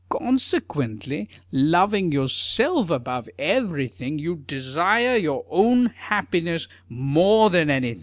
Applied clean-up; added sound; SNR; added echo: none; none; none; none.